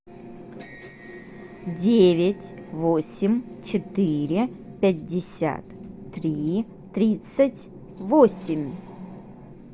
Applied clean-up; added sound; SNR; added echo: none; none; none; none.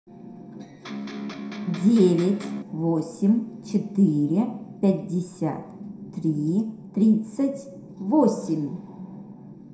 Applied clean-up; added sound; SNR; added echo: none; Electric guitar; 9 dB; reverberation time 0.6 s.